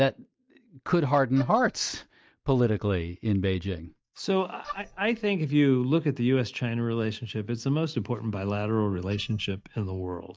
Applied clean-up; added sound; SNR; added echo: neural mask model DeepFilterNet 3.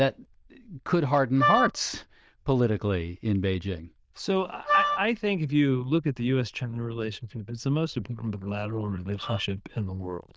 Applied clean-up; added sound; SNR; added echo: neural diffusion model UNIVERSE++.